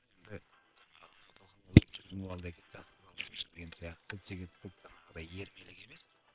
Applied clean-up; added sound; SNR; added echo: neural separator model SepFormer WHAM!.